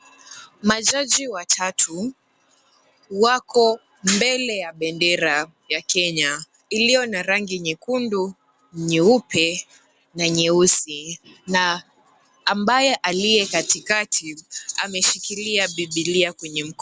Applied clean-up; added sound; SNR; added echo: none; none; none; none.